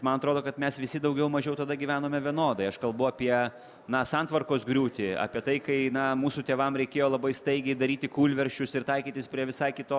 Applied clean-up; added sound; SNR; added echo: none; none; none; none.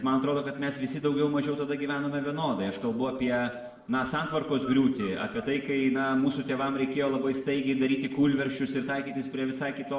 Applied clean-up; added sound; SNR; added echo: neural separator model SepFormer DNS4.